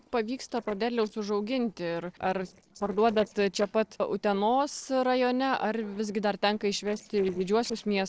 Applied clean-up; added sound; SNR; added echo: neural separator model SepFormer DNS4.